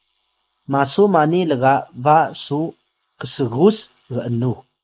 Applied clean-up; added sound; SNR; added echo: neural mask model Resemble Enhance denoiser.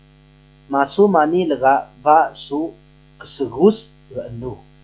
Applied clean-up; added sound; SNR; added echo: classical method log-MMSE.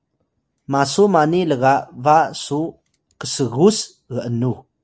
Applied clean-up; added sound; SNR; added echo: none; none; none; none.